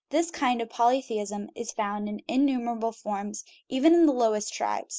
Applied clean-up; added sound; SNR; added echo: neural mask model Resemble Enhance denoiser.